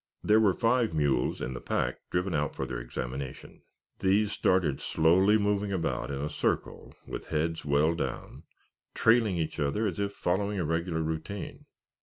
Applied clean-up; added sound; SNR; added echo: none; none; none; none.